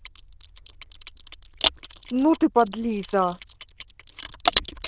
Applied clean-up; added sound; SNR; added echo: neural diffusion model UNIVERSE++.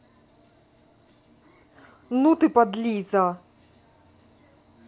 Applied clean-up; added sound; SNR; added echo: none; none; none; none.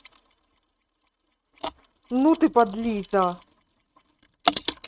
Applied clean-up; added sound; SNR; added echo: neural mask model RNNoise.